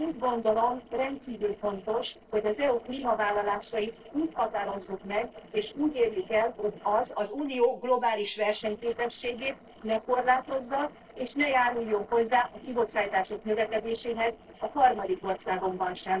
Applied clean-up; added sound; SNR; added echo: neural separator model SepFormer DNS4.